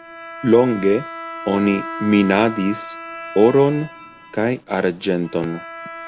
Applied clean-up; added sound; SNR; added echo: none; Bowed string instrument; 14 dB; none.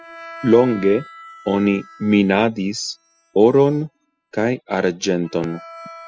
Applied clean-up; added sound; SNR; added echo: classical method spectral subtraction.